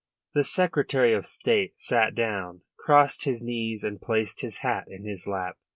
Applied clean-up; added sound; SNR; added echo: none; none; none; none.